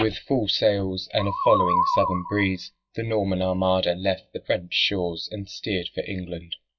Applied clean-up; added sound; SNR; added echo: classical method log-MMSE.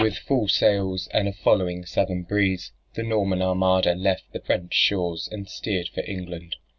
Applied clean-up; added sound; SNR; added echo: none; none; none; none.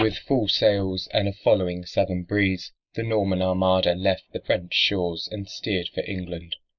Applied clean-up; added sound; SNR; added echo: neural mask model Resemble Enhance denoiser.